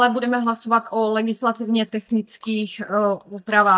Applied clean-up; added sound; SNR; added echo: neural mask model DeepFilterNet 3.